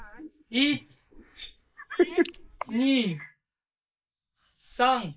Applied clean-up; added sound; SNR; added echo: neural mask model Resemble Enhance denoiser.